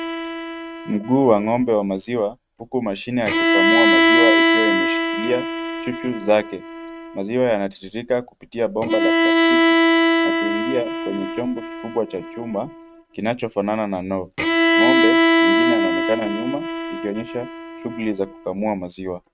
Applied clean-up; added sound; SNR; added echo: neural mask model RNNoise.